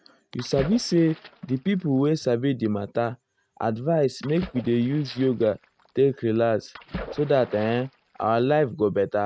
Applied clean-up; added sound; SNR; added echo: neural mask model RNNoise.